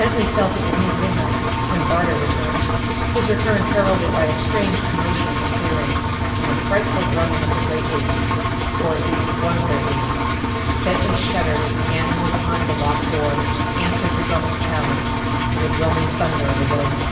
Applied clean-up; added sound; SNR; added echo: none; Engine; -4 dB; reverberation time 1.4 s.